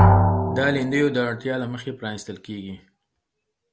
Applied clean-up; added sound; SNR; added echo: none; Drum; -4 dB; none.